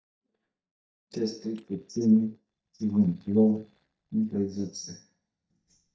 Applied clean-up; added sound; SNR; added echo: neural mask model DeepFilterNet 3.